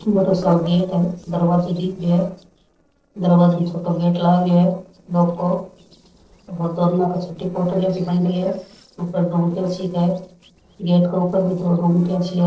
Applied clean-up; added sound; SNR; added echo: neural separator model SepFormer DNS4.